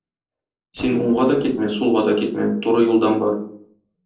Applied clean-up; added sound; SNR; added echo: neural separator model SepFormer DNS4.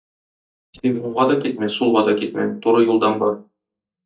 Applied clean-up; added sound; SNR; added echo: neural mask model DeepFilterNet 3.